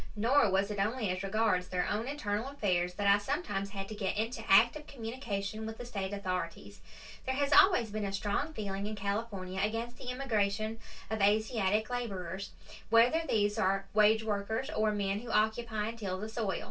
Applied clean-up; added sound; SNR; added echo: none; none; none; reverberation time 0.2 s.